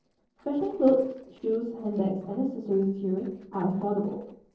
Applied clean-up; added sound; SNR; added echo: neural separator model SepFormer DNS4.